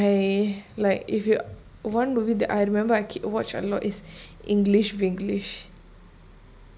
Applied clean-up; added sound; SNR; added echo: none; none; none; none.